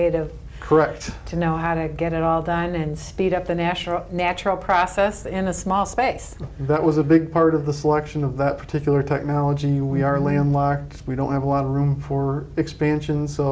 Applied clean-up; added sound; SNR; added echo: none; none; none; none.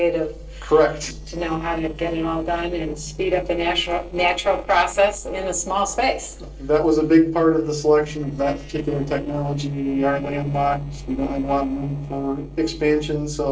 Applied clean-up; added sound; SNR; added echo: neural separator model SepFormer DNS4.